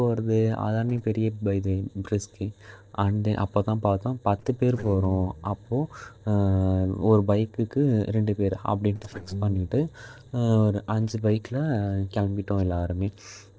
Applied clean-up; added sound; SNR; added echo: neural separator model SepFormer DNS4.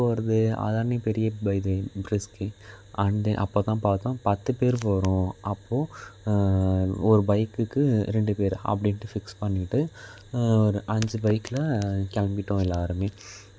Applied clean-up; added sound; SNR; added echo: none; none; none; none.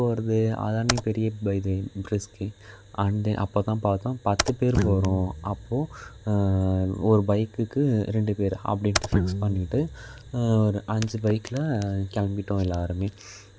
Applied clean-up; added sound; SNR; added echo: none; Guitar + Computer keyboard; 5 dB; none.